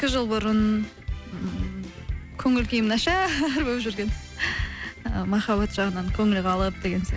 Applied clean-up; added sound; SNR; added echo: none; none; none; none.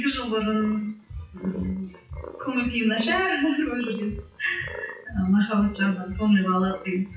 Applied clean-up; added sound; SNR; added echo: classical method WPE with log-MMSE.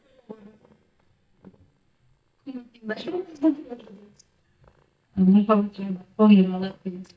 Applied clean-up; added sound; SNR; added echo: neural mask model DeepFilterNet 3.